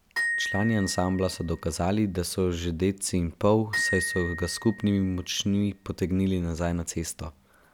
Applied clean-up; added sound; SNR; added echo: none; Glockenspiel; 9 dB; none.